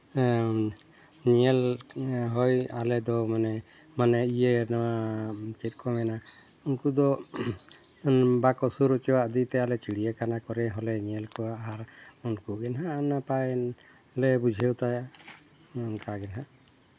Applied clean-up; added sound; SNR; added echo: none; none; none; none.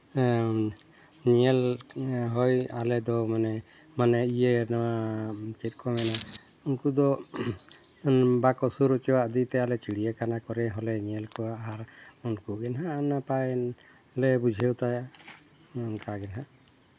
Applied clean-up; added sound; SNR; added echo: none; Coin (dropping); 3 dB; none.